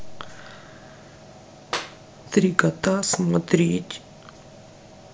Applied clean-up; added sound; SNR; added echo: none; Clapping; 14 dB; none.